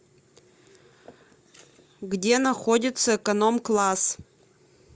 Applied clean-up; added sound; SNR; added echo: none; none; none; none.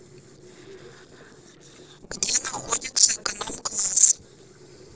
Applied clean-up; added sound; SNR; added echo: neural separator model SepFormer DNS4.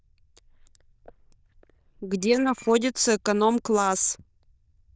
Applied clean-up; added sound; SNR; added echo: neural diffusion model UNIVERSE++.